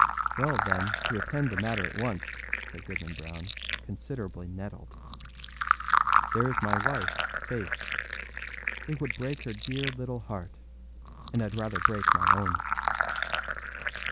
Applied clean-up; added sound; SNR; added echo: none; Fill (with liquid); -4 dB; none.